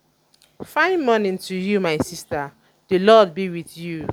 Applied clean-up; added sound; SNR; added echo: none; none; none; none.